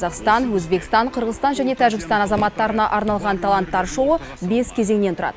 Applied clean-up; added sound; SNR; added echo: none; Raindrop / Drip; 18 dB; none.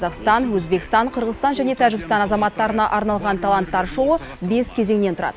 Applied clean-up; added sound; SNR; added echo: none; none; none; none.